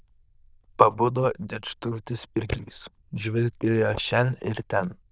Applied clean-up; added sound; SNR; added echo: neural diffusion model UNIVERSE++.